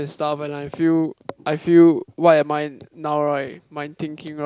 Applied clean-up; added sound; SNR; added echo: none; none; none; none.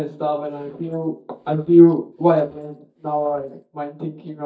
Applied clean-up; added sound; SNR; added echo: neural mask model DeepFilterNet 3.